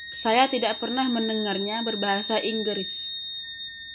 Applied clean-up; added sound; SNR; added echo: none; Wind instrument, woodwind instrument; 6 dB; none.